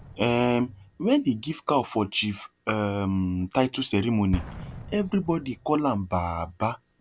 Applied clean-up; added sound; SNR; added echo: none; Explosion; 17 dB; none.